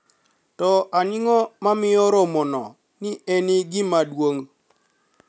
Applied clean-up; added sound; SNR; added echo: none; none; none; none.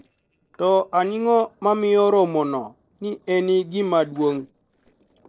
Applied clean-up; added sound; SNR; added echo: neural separator model SepFormer DNS4.